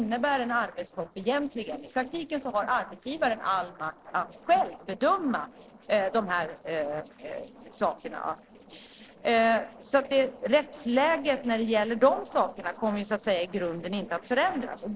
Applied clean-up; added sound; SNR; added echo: neural separator model SepFormer DNS4.